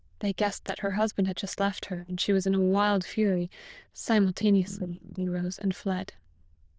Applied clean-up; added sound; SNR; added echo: neural diffusion model UNIVERSE++.